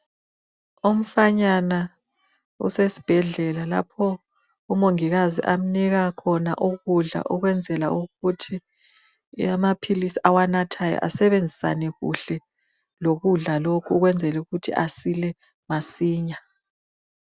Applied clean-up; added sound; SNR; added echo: none; none; none; none.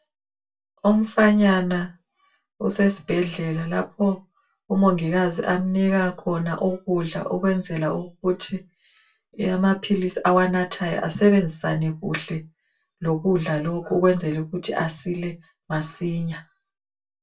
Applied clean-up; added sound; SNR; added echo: none; none; none; reverberation time 0.2 s.